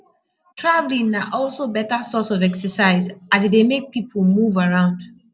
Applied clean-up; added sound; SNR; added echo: none; none; none; none.